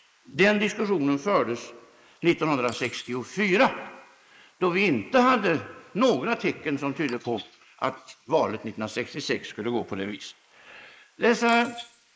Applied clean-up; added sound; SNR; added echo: neural mask model Resemble Enhance denoiser.